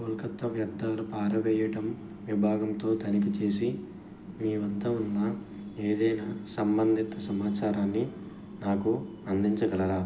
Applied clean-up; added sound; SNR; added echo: none; none; none; none.